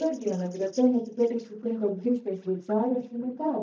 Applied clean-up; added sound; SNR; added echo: neural mask model DeepFilterNet 3.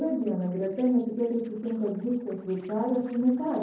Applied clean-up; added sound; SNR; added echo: neural separator model SepFormer DNS4.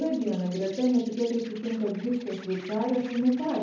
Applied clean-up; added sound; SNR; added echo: none; Insect; 20 dB; reverberation time 0.7 s.